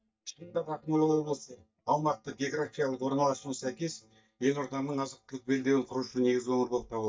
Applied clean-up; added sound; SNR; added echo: neural mask model DeepFilterNet 3.